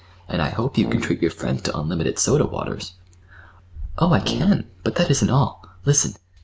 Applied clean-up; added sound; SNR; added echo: none; Brass instrument; 9 dB; none.